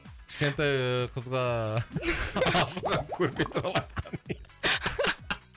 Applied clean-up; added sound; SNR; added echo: none; Liquid; 13 dB; none.